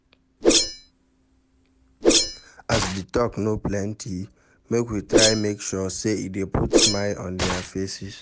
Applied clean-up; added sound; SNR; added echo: none; Whoosh, swoosh, swish; -3 dB; none.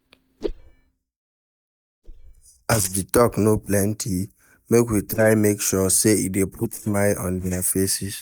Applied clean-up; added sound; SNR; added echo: neural mask model DeepFilterNet 3.